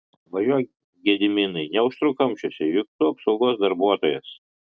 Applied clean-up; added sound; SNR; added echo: none; none; none; none.